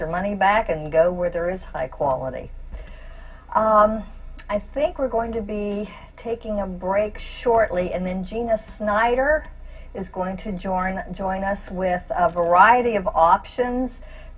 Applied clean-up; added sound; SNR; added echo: none; Engine / Car; 16 dB; reverberation time 0.4 s.